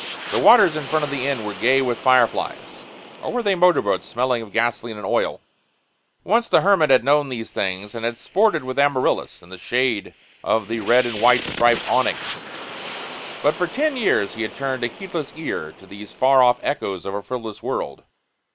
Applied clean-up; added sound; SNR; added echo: none; Fire; 15 dB; none.